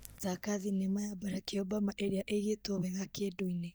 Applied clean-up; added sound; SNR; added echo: neural mask model DeepFilterNet 3.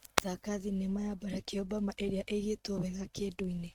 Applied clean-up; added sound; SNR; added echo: neural mask model RNNoise.